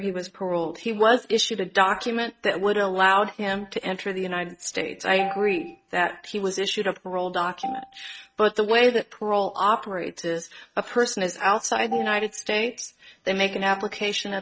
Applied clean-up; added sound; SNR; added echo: neural mask model RNNoise.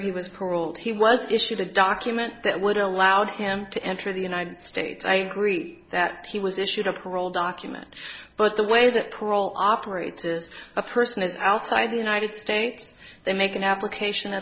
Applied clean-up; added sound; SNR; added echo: none; none; none; none.